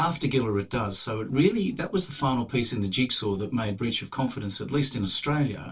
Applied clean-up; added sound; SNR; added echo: neural separator model SepFormer DNS4.